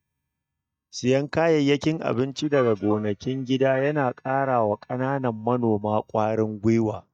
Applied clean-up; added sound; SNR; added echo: neural mask model DeepFilterNet 3.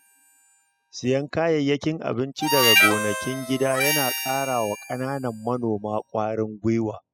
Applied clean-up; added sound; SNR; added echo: classical method spectral subtraction.